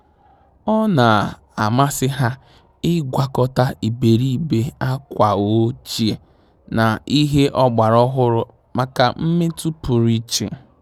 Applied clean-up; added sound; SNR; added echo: none; none; none; none.